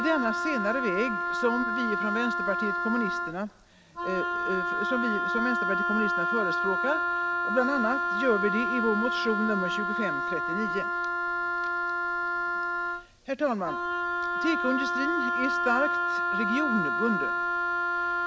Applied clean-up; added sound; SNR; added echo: none; Wind instrument, woodwind instrument; -2 dB; none.